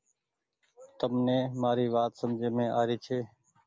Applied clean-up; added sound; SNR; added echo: none; none; none; none.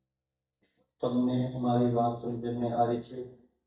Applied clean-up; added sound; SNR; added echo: neural mask model DeepFilterNet 3.